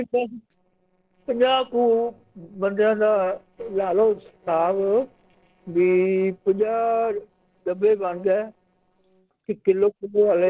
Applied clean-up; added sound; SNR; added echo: neural separator model SepFormer DNS4.